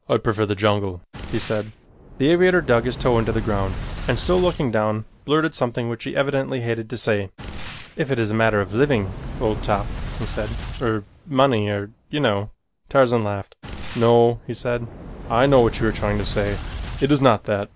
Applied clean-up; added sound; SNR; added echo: none; Boom; 12 dB; none.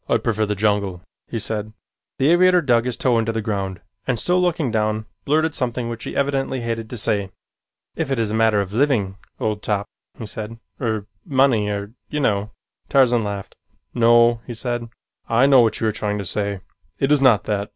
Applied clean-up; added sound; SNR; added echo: none; none; none; none.